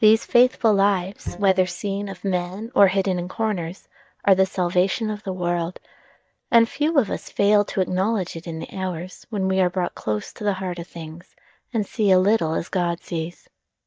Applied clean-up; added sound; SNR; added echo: neural mask model DeepFilterNet 3.